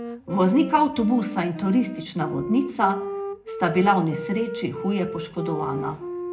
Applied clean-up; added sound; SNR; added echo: none; Wind instrument, woodwind instrument; 9 dB; reverberation time 0.3 s.